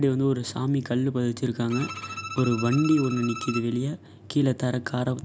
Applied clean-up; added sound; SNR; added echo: none; Bowed string instrument; 12 dB; none.